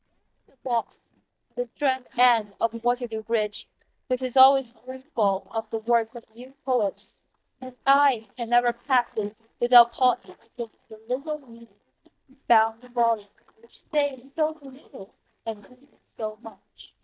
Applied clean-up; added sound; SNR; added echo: neural mask model DeepFilterNet 3.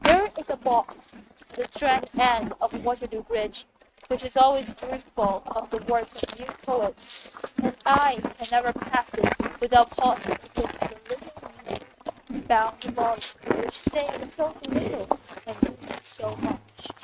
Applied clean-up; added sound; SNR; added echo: neural mask model RNNoise.